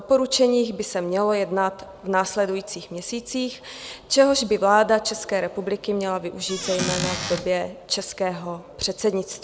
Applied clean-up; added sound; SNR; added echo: none; Squeak / Cupboard open or close; 5 dB; none.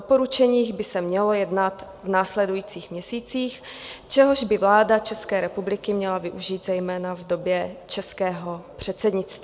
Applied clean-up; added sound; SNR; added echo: none; none; none; none.